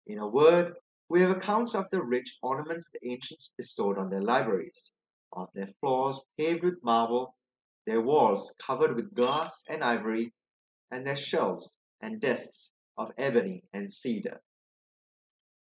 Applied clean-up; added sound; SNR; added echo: classical method spectral subtraction.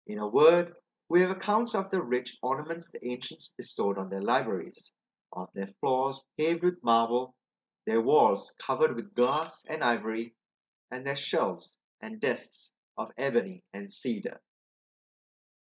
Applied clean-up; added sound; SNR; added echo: neural mask model DeepFilterNet 3.